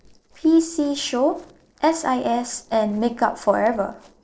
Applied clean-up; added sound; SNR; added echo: neural separator model SepFormer DNS4.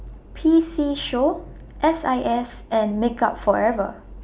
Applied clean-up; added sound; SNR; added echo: none; none; none; none.